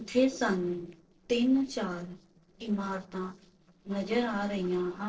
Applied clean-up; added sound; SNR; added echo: neural separator model SepFormer DNS4.